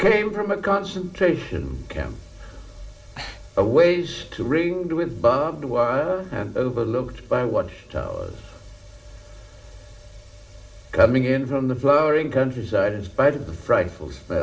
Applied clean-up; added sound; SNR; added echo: none; Breathing; 19 dB; reverberation time 0.6 s.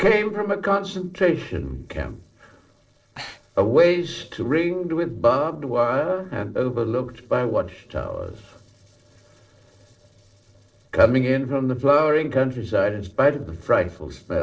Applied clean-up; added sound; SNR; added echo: neural separator model SepFormer DNS4.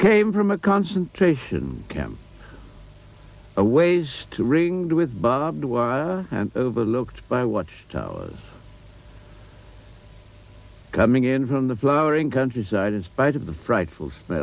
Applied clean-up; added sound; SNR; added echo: none; none; none; none.